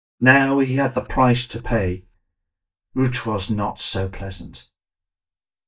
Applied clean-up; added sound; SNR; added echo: neural mask model DeepFilterNet 3.